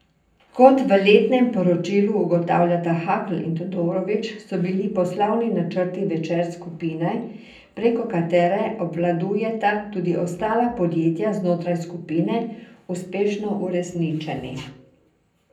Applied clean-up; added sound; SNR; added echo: none; none; none; reverberation time 0.6 s.